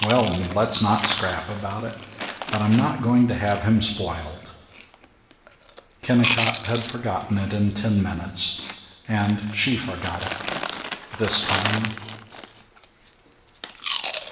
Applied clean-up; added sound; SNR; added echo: none; Chewing, mastication; 5 dB; reverberation time 1.2 s.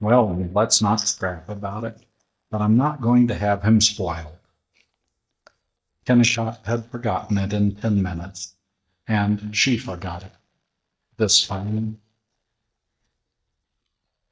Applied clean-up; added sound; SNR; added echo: neural mask model DeepFilterNet 3.